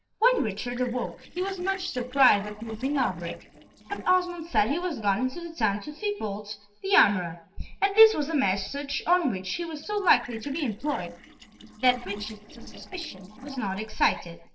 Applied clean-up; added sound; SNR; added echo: neural separator model SepFormer DNS4.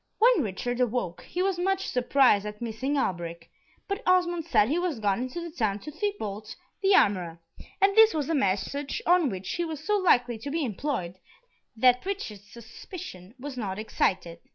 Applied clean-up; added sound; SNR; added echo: none; none; none; none.